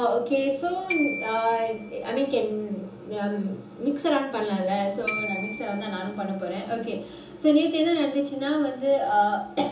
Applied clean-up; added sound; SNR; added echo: none; Glockenspiel; 13 dB; reverberation time 1.0 s.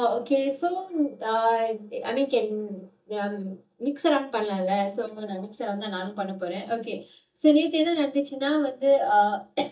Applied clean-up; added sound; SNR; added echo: neural mask model DeepFilterNet 3.